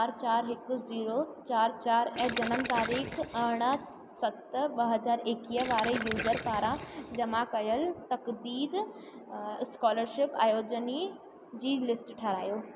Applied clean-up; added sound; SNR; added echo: none; Gurgling; 7 dB; none.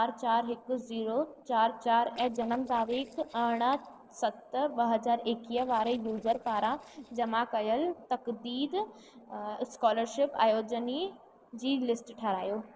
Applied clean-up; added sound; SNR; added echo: neural separator model SepFormer DNS4.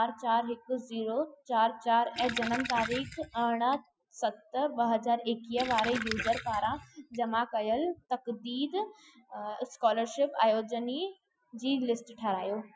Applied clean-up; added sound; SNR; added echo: classical method Wiener filter.